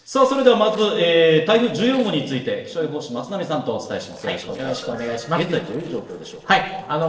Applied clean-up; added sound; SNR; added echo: neural separator model SepFormer DNS4.